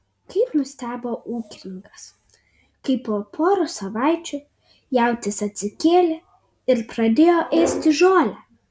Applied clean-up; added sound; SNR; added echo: none; none; none; none.